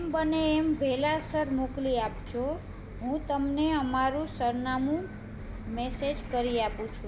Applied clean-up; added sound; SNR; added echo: none; Bus; 10 dB; none.